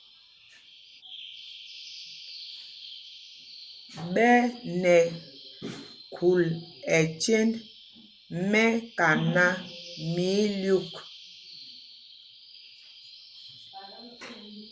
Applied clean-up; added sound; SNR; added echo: none; Bird vocalization, bird call, bird song; 18 dB; none.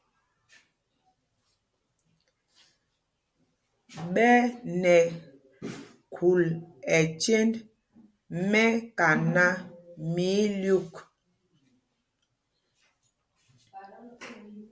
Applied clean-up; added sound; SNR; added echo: none; none; none; none.